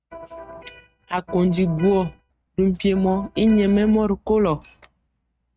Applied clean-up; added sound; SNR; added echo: neural mask model RNNoise.